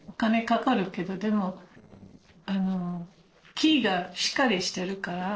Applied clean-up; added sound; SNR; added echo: neural separator model SepFormer DNS4.